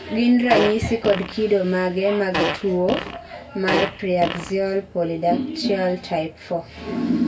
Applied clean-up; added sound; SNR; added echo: none; Fart; 5 dB; reverberation time 0.2 s.